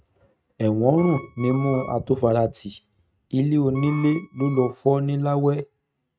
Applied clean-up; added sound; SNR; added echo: neural mask model RNNoise.